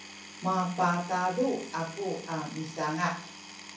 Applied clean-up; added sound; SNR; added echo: none; Power tool; 14 dB; reverberation time 0.6 s.